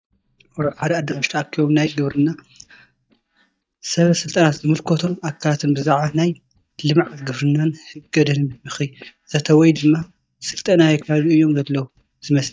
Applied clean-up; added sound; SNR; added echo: neural mask model DeepFilterNet 3.